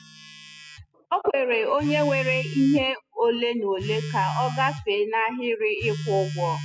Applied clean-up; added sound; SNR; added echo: classical method spectral subtraction.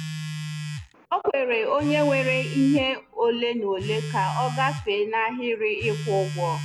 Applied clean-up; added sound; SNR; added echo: none; Telephone; 8 dB; none.